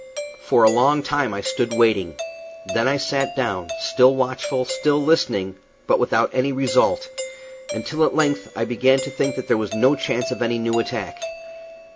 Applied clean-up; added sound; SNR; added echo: none; Doorbell; 12 dB; none.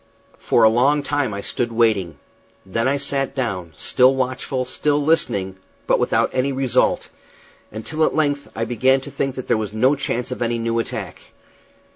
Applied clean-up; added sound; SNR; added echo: none; none; none; none.